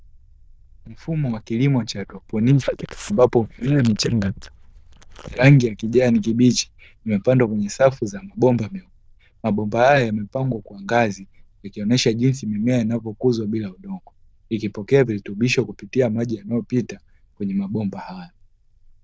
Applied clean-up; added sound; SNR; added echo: neural diffusion model UNIVERSE++.